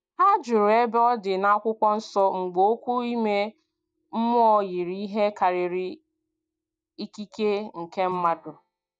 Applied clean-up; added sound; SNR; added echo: neural mask model DeepFilterNet 3.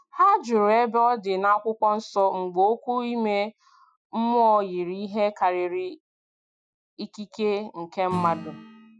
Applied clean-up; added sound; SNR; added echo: classical method Wiener filter.